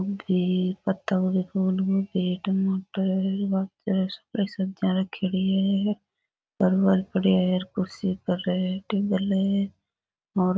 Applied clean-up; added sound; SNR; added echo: none; none; none; none.